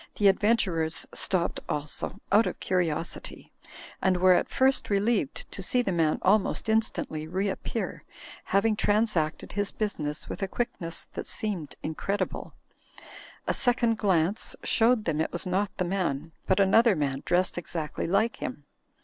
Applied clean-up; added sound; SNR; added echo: none; none; none; none.